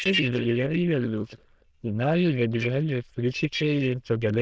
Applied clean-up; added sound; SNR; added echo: neural diffusion model UNIVERSE++.